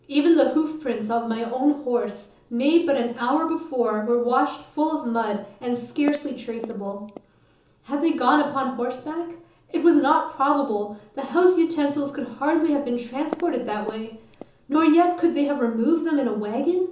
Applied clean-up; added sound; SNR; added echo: none; Walk, footsteps; 16 dB; reverberation time 0.6 s.